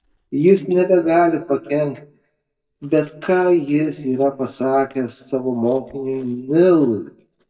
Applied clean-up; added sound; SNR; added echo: neural mask model DeepFilterNet 3.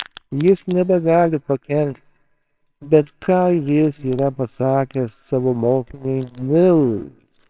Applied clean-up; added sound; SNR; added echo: neural separator model SepFormer WHAMR!.